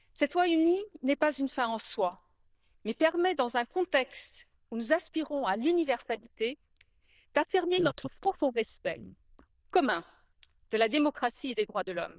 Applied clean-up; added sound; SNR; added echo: neural diffusion model UNIVERSE++.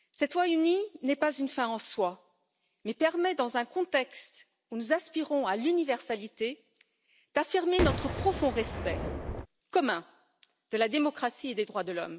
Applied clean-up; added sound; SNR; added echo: none; Boom; 3 dB; none.